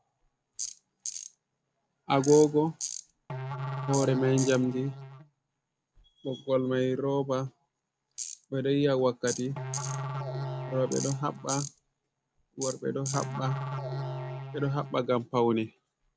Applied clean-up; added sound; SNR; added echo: none; Musical instrument + Tools; 8 dB; none.